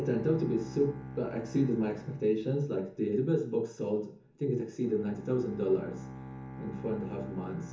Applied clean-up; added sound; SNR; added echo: none; Bowed string instrument; 14 dB; reverberation time 0.6 s.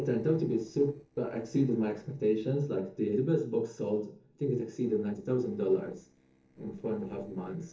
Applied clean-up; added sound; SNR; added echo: neural separator model SepFormer DNS4.